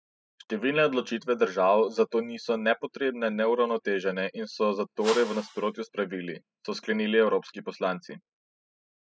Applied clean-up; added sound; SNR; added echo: classical method spectral subtraction.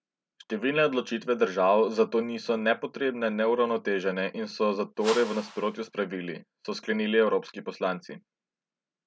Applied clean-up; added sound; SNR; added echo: none; Whoosh, swoosh, swish; 12 dB; none.